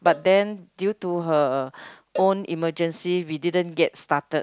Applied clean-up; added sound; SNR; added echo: none; Cowbell; 17 dB; none.